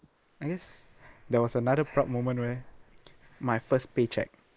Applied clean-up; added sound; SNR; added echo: neural mask model Resemble Enhance denoiser.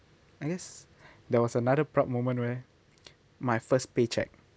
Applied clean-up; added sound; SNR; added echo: none; none; none; none.